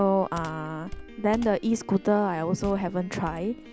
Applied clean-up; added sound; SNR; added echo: none; Piano + Computer keyboard; 15 dB; none.